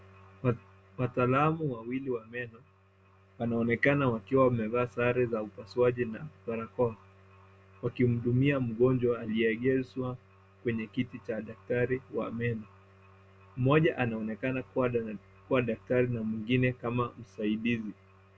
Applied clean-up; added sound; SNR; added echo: none; none; none; none.